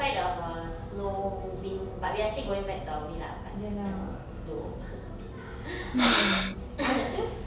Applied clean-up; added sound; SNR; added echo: none; Breathing; -5 dB; none.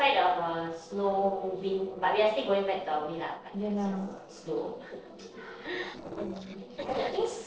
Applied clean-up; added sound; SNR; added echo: neural separator model SepFormer DNS4.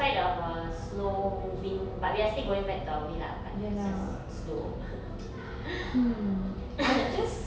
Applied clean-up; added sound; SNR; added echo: none; none; none; none.